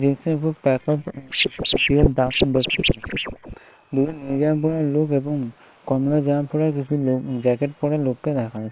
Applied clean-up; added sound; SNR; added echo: neural separator model SepFormer WHAM!.